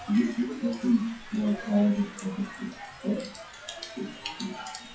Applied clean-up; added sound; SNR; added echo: classical method WPE with log-MMSE.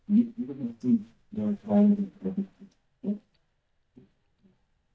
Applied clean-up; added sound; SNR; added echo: neural mask model DeepFilterNet 3.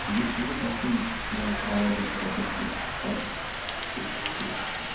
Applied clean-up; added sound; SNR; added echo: none; Rain; 0 dB; reverberation time 0.9 s.